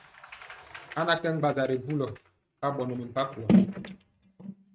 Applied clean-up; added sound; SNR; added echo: neural mask model RNNoise.